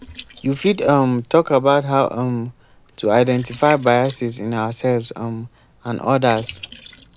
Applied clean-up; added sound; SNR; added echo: none; Liquid; 19 dB; none.